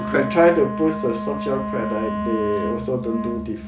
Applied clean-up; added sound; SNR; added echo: none; Wind instrument, woodwind instrument; 5 dB; none.